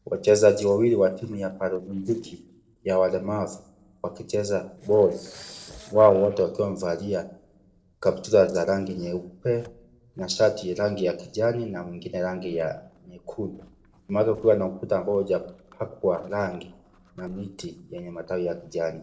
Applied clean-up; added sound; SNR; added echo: neural separator model SepFormer DNS4.